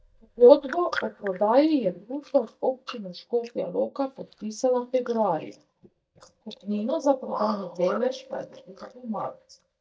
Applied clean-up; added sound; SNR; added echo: neural mask model DeepFilterNet 3.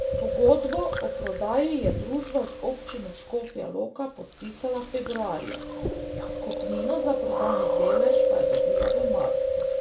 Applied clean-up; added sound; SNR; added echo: none; Chewing, mastication; -2 dB; reverberation time 0.2 s.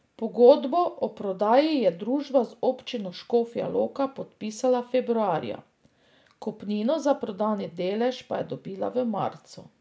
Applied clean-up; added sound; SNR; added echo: none; none; none; none.